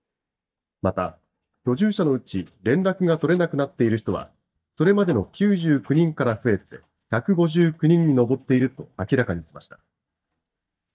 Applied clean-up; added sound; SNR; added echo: neural mask model DeepFilterNet 3.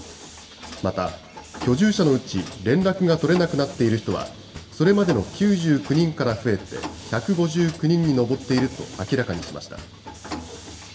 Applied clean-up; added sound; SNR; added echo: none; Mechanisms; 15 dB; reverberation time 2.1 s.